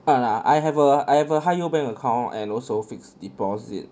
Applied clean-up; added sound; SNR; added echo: none; none; none; none.